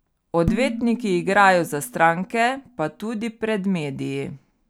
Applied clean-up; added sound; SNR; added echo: none; Dishes, pots, and pans; 11 dB; none.